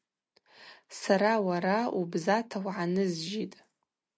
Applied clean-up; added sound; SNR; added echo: none; none; none; none.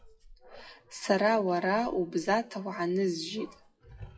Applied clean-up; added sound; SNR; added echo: classical method WPE with log-MMSE.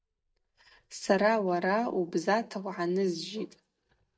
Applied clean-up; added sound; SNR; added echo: neural mask model DeepFilterNet 3.